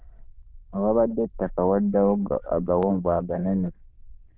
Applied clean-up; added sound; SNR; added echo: neural diffusion model UNIVERSE++.